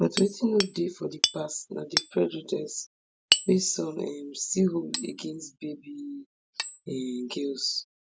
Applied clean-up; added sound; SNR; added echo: none; Hammer; 5 dB; none.